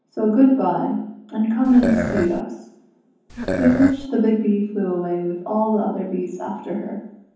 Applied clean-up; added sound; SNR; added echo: none; Burping, eructation; 4 dB; reverberation time 0.9 s.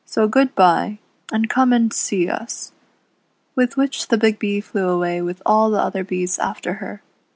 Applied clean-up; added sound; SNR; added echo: none; none; none; none.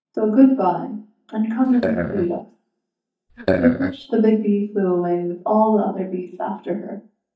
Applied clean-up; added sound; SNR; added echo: neural mask model DeepFilterNet 3.